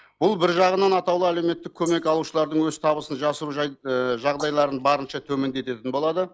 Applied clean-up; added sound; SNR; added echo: neural mask model Resemble Enhance denoiser.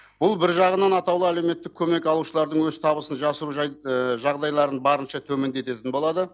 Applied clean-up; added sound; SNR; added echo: none; none; none; none.